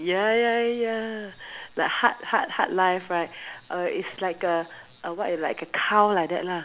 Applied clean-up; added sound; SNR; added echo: none; none; none; none.